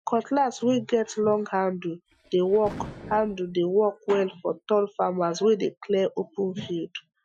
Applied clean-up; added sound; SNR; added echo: classical method Wiener filter.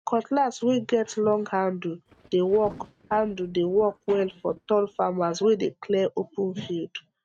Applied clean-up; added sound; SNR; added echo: neural mask model RNNoise.